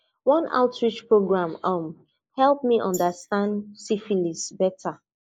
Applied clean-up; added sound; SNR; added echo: neural mask model Resemble Enhance denoiser.